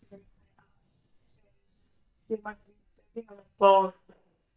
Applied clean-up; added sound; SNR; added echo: neural mask model DeepFilterNet 3.